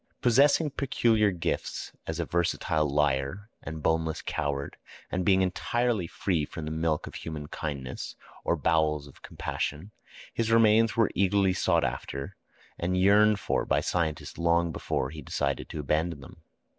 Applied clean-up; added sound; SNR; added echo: none; none; none; none.